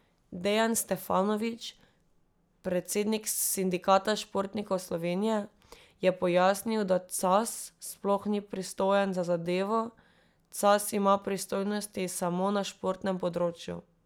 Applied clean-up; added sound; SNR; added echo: none; none; none; none.